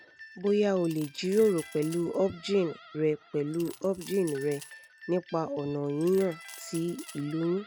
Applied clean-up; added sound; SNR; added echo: none; Guitar + Coin (dropping) / Glass; 19 dB; none.